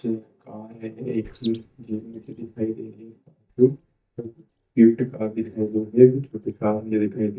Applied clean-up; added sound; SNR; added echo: neural mask model DeepFilterNet 3.